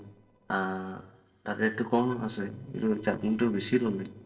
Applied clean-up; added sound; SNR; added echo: neural separator model SepFormer DNS4.